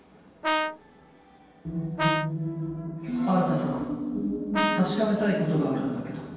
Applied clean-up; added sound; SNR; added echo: none; Brass instrument; 2 dB; reverberation time 1.2 s.